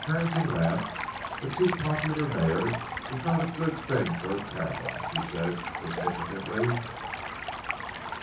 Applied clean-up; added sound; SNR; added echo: none; Stream; 4 dB; reverberation time 0.6 s.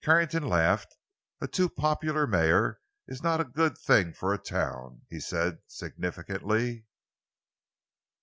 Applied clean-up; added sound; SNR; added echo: none; none; none; none.